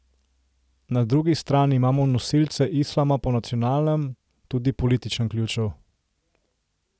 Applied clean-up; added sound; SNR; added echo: none; none; none; none.